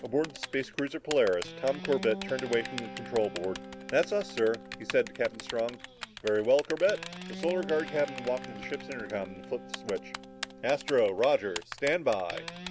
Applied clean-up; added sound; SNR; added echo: none; Typing + Guitar; 11 dB; none.